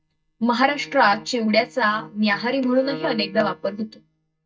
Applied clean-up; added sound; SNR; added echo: neural mask model DeepFilterNet 3.